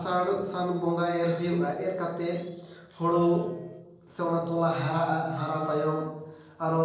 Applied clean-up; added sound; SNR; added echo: neural separator model SepFormer DNS4.